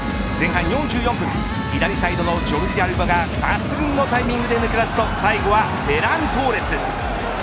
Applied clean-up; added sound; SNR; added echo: none; none; none; none.